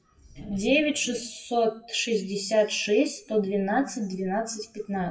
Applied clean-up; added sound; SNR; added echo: classical method WPE with log-MMSE.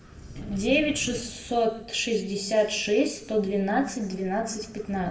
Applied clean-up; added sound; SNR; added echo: none; Wind; 18 dB; reverberation time 0.7 s.